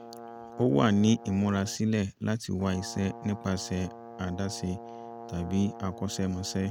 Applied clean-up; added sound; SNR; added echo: none; Brass instrument; 15 dB; none.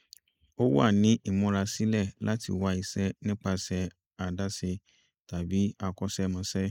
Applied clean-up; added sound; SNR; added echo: neural mask model Resemble Enhance denoiser.